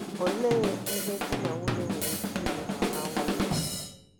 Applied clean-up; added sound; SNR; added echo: none; Drum kit; -3 dB; none.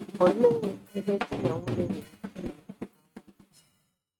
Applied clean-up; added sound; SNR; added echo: neural mask model RNNoise.